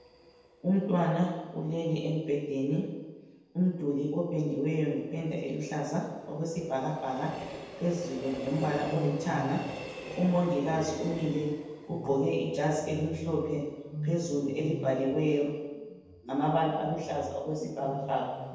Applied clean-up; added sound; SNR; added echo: none; Train; 18 dB; reverberation time 1.1 s.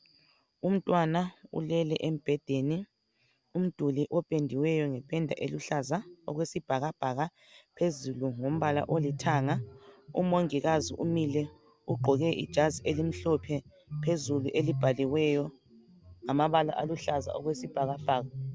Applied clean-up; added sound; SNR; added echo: none; none; none; none.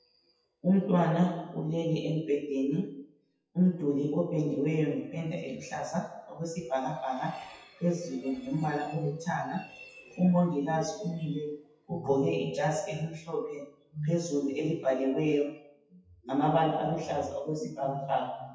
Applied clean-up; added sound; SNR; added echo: classical method WPE with log-MMSE.